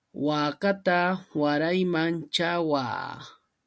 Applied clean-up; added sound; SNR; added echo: none; none; none; none.